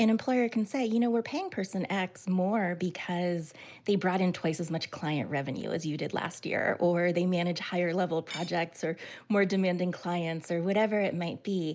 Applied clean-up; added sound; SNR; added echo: none; Cutlery, silverware / Dishes, pots, and pans; 15 dB; none.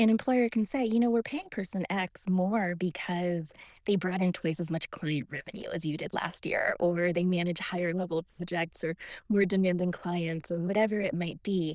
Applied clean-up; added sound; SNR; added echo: neural diffusion model UNIVERSE++.